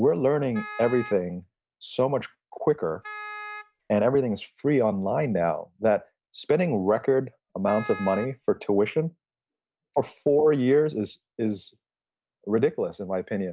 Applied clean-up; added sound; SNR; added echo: none; Wind instrument, woodwind instrument; 15 dB; none.